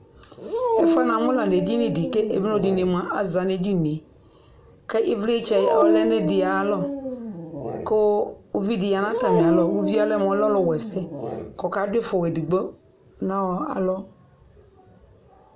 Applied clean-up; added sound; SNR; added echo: none; Dog; 2 dB; none.